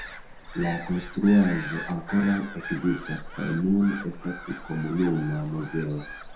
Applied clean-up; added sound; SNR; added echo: none; Gull, seagull / Bird vocalization, bird call, bird song; 12 dB; reverberation time 0.6 s.